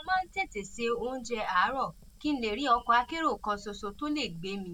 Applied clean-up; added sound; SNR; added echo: none; Fire; 19 dB; none.